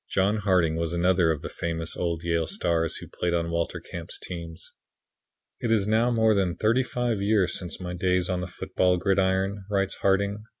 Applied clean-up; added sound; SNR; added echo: none; none; none; none.